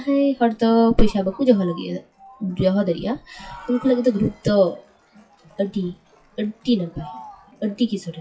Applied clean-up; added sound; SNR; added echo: classical method WPE with log-MMSE.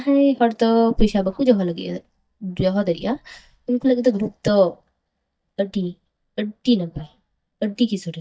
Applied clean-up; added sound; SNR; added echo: neural mask model DeepFilterNet 3.